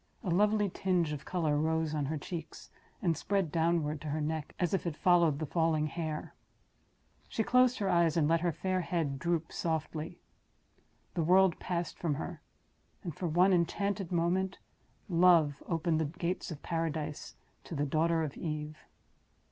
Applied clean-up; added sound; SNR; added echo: none; none; none; none.